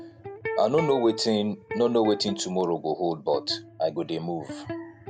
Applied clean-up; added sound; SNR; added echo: none; Electric guitar; 11 dB; none.